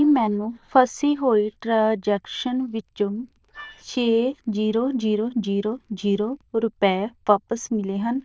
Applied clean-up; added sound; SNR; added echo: neural diffusion model UNIVERSE++.